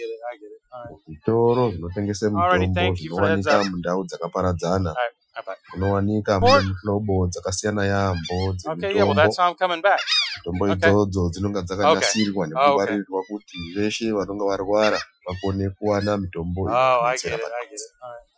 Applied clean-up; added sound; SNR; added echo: classical method Wiener filter.